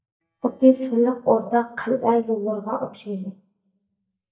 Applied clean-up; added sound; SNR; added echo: neural mask model DeepFilterNet 3.